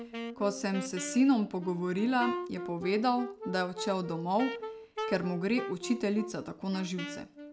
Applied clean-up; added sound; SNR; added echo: none; Wind instrument, woodwind instrument; 9 dB; none.